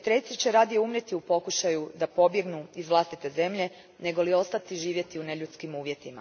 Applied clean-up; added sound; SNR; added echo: none; none; none; none.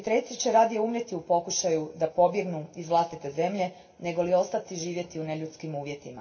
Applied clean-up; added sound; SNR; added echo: none; none; none; reverberation time 0.2 s.